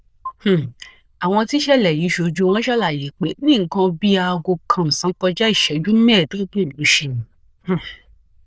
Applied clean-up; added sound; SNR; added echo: neural diffusion model UNIVERSE++.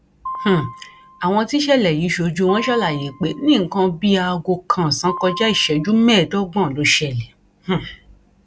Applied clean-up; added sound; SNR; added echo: none; Piano; 15 dB; none.